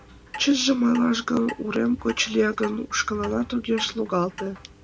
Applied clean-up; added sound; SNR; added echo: none; Clock; 17 dB; none.